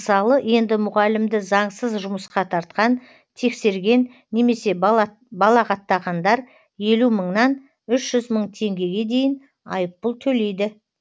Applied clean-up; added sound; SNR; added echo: none; none; none; none.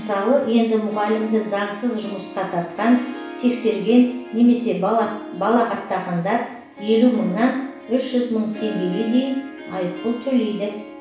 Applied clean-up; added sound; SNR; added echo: none; Harp; 15 dB; reverberation time 0.7 s.